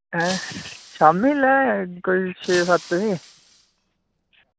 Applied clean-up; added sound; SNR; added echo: none; Shatter; 17 dB; none.